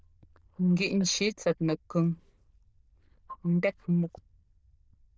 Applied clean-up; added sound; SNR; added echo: neural diffusion model UNIVERSE++.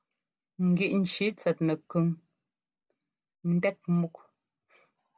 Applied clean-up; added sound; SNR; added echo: none; none; none; none.